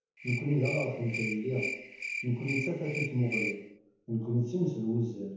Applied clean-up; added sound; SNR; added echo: none; Cricket; 6 dB; reverberation time 1.0 s.